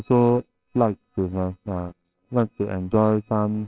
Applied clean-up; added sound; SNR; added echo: neural separator model SepFormer WHAMR!.